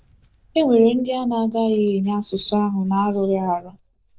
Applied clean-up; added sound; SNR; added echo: neural mask model DeepFilterNet 3.